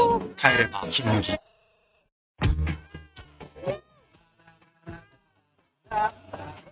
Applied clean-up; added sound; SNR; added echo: neural mask model RNNoise.